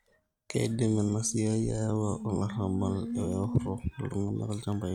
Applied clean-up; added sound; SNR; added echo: neural mask model RNNoise.